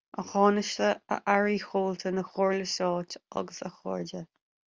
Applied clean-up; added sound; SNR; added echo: none; none; none; none.